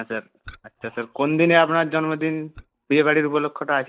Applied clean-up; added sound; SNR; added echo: neural mask model DeepFilterNet 3.